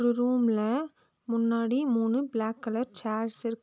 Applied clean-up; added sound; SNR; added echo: none; none; none; none.